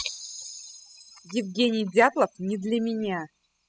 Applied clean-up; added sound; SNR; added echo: classical method spectral subtraction.